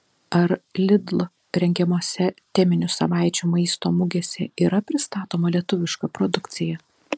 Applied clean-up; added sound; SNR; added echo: none; none; none; none.